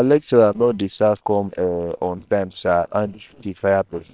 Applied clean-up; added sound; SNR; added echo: neural separator model SepFormer WHAM!.